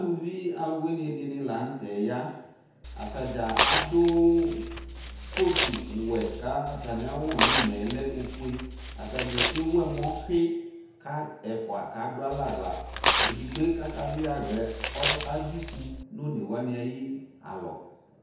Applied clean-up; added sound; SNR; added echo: none; Tearing; 1 dB; reverberation time 1.0 s.